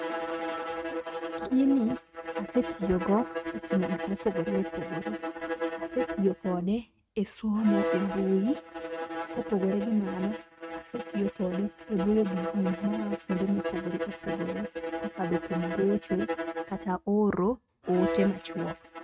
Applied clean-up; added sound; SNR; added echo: neural mask model RNNoise.